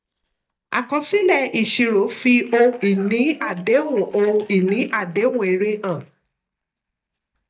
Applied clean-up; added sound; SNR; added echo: neural mask model DeepFilterNet 3.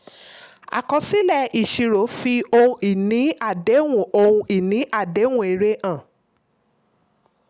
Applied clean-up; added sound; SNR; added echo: none; none; none; none.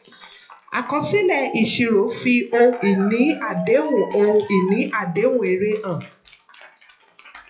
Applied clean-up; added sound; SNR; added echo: classical method WPE with log-MMSE.